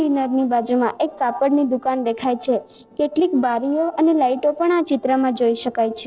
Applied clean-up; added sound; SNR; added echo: neural separator model SepFormer DNS4.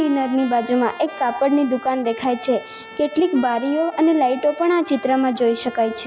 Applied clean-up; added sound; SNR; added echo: none; Trumpet; 18 dB; none.